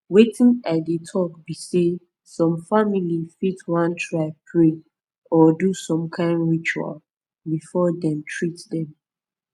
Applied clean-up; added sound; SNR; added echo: none; none; none; none.